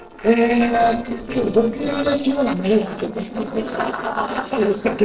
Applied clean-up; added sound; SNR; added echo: neural separator model SepFormer DNS4.